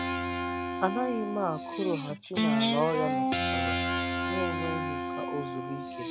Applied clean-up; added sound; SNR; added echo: none; Guitar; -3 dB; none.